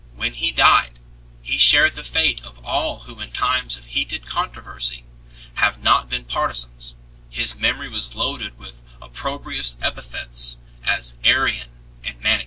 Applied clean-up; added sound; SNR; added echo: none; none; none; none.